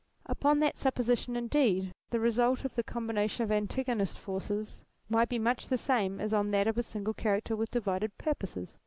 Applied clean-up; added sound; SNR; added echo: none; none; none; none.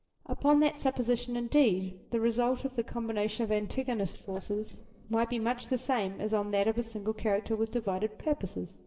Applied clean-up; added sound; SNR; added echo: neural separator model SepFormer DNS4.